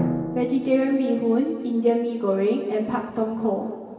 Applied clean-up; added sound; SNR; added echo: none; Drum; 10 dB; reverberation time 2.3 s.